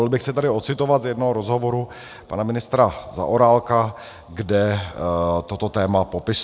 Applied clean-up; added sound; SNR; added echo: none; none; none; none.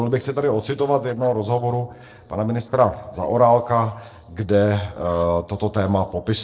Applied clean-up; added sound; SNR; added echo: neural separator model SepFormer DNS4.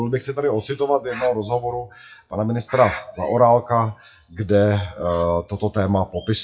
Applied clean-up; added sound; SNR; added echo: classical method WPE with log-MMSE.